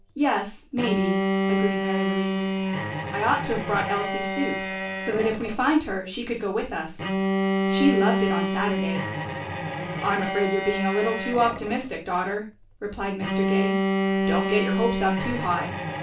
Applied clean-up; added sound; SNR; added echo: none; Bowed string instrument; 0 dB; reverberation time 0.2 s.